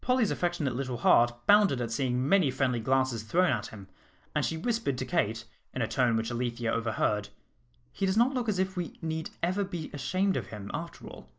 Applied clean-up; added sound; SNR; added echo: neural mask model Resemble Enhance denoiser.